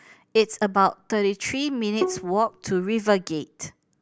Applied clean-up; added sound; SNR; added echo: none; Bowed string instrument; 7 dB; none.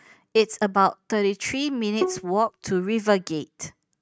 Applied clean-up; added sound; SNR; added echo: neural mask model RNNoise.